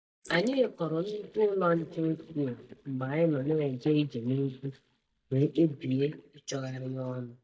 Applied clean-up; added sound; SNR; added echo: neural mask model DeepFilterNet 3.